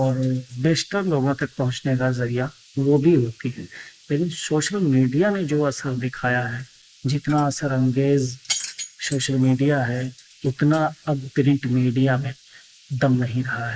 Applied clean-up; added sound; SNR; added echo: neural mask model Resemble Enhance denoiser.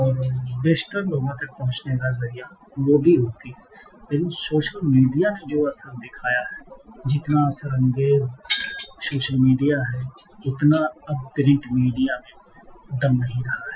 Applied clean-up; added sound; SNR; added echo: classical method Wiener filter.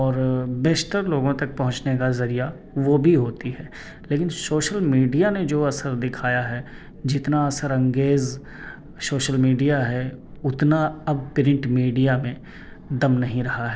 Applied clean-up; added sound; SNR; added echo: none; none; none; none.